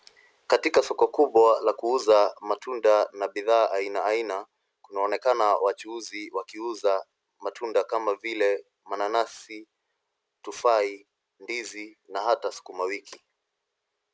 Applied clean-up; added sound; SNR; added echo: none; none; none; none.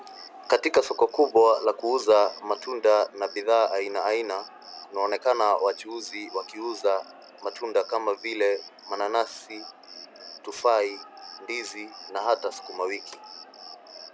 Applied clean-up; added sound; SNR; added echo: none; Cricket; 19 dB; none.